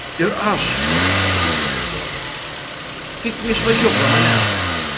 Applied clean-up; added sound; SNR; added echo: none; Motor vehicle (road); -5 dB; none.